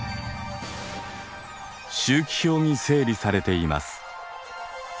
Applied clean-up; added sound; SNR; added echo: none; none; none; none.